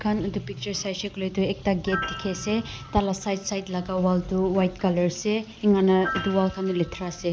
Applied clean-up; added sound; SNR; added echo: none; Piano; 15 dB; none.